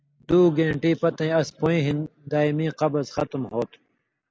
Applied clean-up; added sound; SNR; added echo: none; none; none; none.